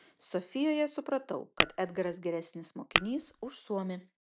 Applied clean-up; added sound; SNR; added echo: none; Tap / Glass; -2 dB; none.